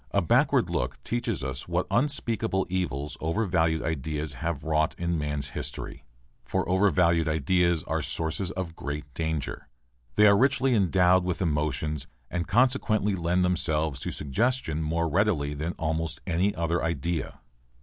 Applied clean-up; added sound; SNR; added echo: none; none; none; none.